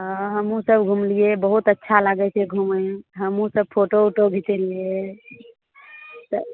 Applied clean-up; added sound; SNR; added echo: none; none; none; none.